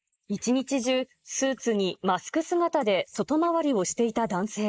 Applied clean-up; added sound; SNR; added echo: neural mask model Resemble Enhance denoiser.